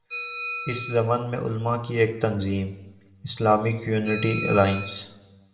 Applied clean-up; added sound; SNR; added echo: none; Bell; 12 dB; reverberation time 0.7 s.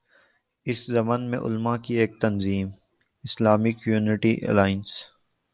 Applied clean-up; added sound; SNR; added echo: none; none; none; none.